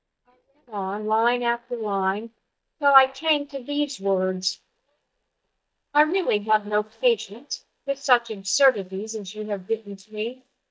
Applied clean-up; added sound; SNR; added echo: neural mask model DeepFilterNet 3.